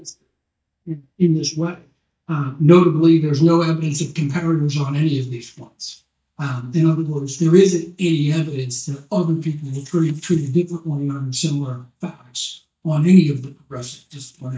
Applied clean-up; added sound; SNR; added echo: neural mask model DeepFilterNet 3.